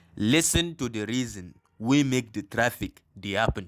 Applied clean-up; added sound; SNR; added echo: none; none; none; none.